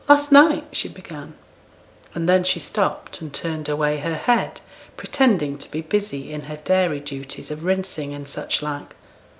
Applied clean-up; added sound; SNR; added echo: none; none; none; none.